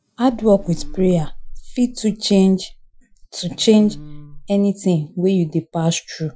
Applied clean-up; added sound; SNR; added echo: classical method Wiener filter.